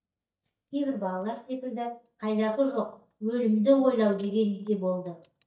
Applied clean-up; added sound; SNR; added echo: neural mask model DeepFilterNet 3.